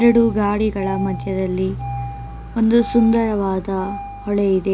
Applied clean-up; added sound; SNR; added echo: none; Engine starting; 11 dB; none.